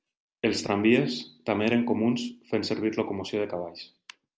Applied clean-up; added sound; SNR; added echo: none; none; none; none.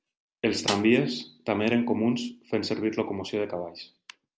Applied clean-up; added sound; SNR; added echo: none; Snare drum; 9 dB; none.